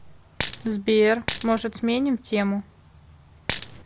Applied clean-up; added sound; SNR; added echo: none; Coin (dropping); -2 dB; none.